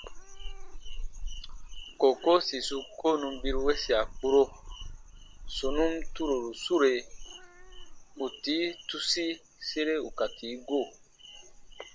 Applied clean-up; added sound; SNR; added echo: none; Meow / Purr; 8 dB; none.